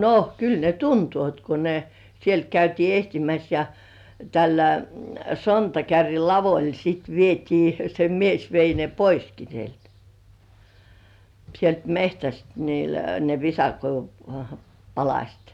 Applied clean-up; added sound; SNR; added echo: none; none; none; none.